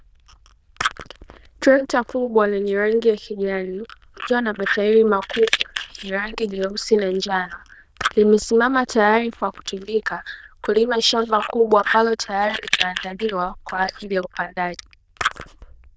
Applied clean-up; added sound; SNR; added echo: neural diffusion model UNIVERSE++.